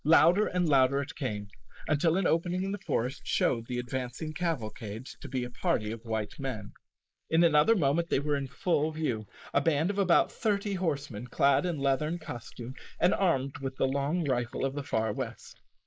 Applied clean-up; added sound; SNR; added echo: neural mask model Resemble Enhance denoiser.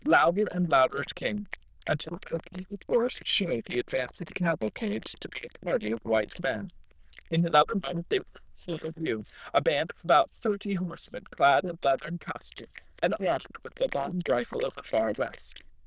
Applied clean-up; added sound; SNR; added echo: neural diffusion model UNIVERSE++.